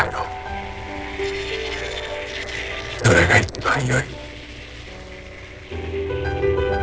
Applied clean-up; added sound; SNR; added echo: neural separator model SepFormer DNS4.